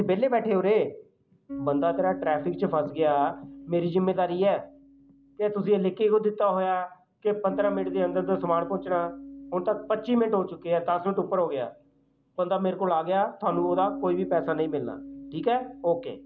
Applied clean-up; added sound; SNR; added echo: none; Bass guitar; 14 dB; none.